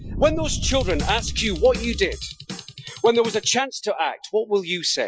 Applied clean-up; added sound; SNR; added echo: classical method Wiener filter.